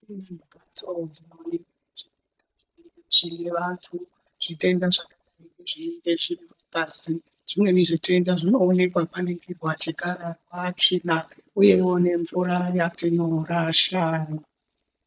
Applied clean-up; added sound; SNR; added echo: neural mask model DeepFilterNet 3.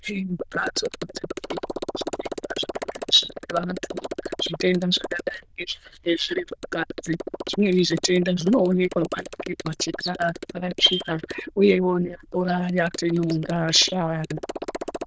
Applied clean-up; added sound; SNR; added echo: neural diffusion model UNIVERSE++.